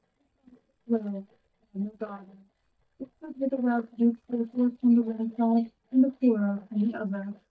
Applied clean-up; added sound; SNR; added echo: neural mask model DeepFilterNet 3.